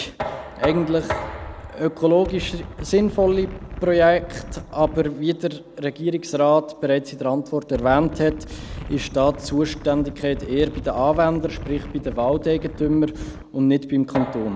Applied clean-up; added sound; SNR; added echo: none; Wind + Knock; 12 dB; none.